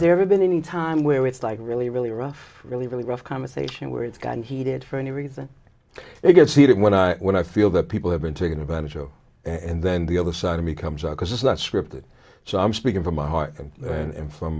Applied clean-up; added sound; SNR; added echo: none; none; none; none.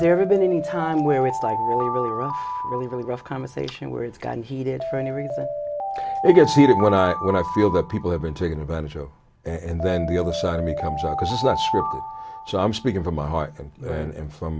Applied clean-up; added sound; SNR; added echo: none; Alarm; 6 dB; none.